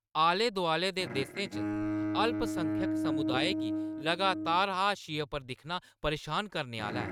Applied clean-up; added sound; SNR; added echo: neural mask model RNNoise.